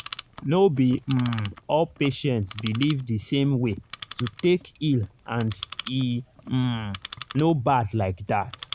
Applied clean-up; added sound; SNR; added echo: none; Clock; 8 dB; none.